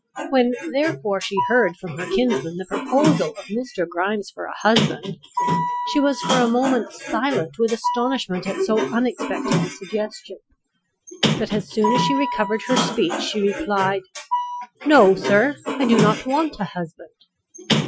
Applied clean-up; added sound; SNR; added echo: classical method Wiener filter.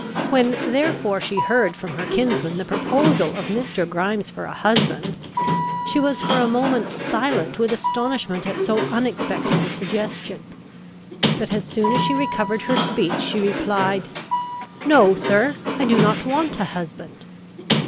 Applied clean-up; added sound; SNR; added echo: none; Sliding door; 3 dB; none.